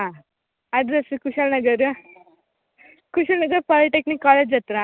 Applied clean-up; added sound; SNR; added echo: none; none; none; none.